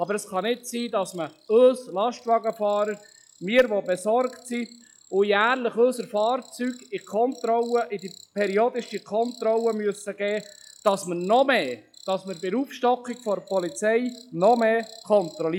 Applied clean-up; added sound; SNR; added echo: classical method log-MMSE.